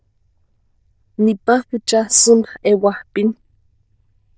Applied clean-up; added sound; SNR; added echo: neural diffusion model UNIVERSE++.